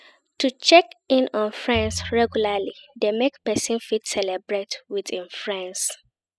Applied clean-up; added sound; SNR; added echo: classical method spectral subtraction.